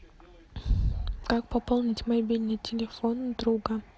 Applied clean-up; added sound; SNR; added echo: none; none; none; none.